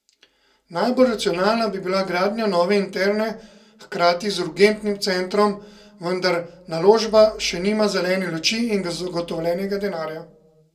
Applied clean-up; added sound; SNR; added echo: none; none; none; reverberation time 0.2 s.